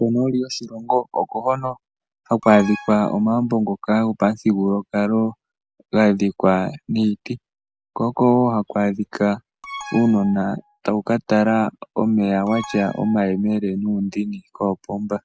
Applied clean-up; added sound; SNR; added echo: none; Alarm; 16 dB; none.